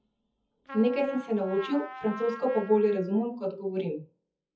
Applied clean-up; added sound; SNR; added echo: classical method WPE with log-MMSE.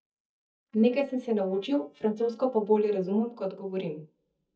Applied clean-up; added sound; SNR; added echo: neural mask model DeepFilterNet 3.